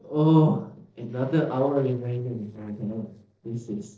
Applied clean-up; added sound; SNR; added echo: neural separator model SepFormer DNS4.